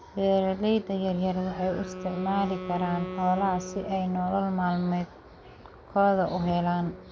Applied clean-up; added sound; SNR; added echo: none; Wind instrument, woodwind instrument; 13 dB; none.